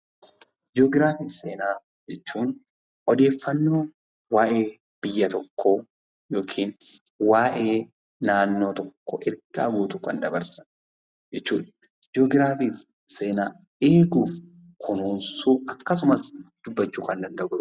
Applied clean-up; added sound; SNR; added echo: none; none; none; none.